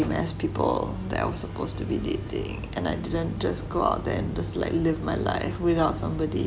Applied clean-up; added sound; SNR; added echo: none; none; none; none.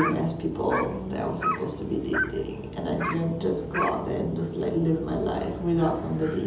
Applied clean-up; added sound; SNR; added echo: none; Dog; 8 dB; reverberation time 0.8 s.